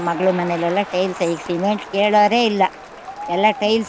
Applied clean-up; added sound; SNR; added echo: none; Crowd; 14 dB; none.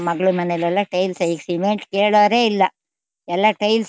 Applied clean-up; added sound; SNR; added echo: none; none; none; none.